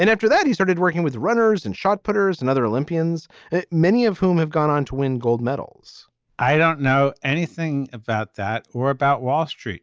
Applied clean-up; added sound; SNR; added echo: none; none; none; none.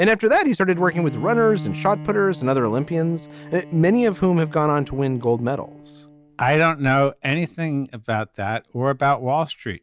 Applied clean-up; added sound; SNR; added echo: none; Bowed string instrument; 17 dB; none.